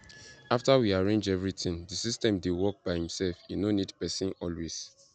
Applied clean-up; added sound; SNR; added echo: none; none; none; none.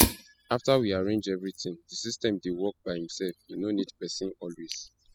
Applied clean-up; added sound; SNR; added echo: classical method spectral subtraction.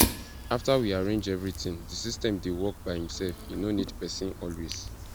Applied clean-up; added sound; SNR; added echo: none; Fire; 4 dB; none.